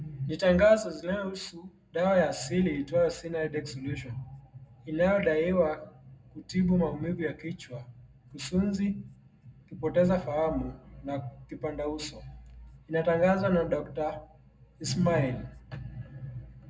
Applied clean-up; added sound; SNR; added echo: none; none; none; reverberation time 0.3 s.